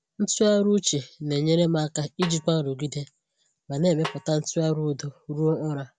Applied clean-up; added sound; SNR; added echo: none; Snare drum; 15 dB; none.